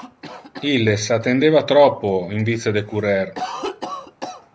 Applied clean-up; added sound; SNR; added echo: none; Cough; 15 dB; none.